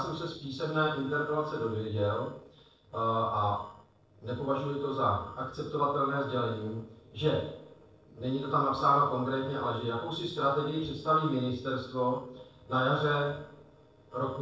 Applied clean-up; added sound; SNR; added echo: neural separator model SepFormer DNS4.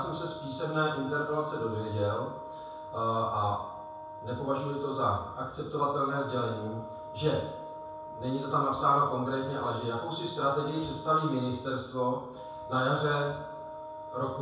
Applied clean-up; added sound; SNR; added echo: none; Wind instrument, woodwind instrument; 11 dB; reverberation time 0.7 s.